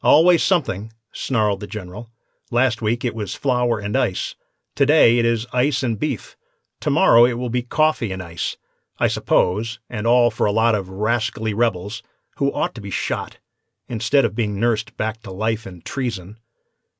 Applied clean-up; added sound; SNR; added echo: none; none; none; none.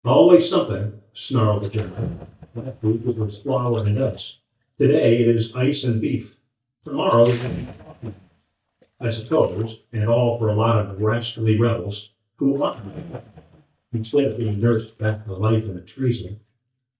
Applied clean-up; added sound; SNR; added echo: neural mask model DeepFilterNet 3.